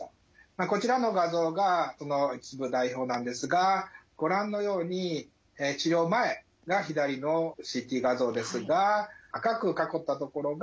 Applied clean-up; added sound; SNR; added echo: none; none; none; none.